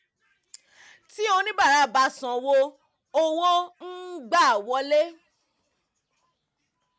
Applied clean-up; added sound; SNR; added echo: none; none; none; none.